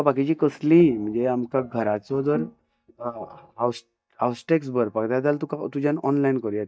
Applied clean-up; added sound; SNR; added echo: neural mask model DeepFilterNet 3.